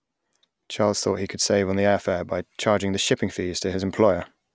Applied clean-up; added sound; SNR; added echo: none; none; none; none.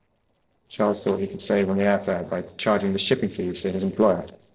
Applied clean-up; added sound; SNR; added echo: neural separator model SepFormer DNS4.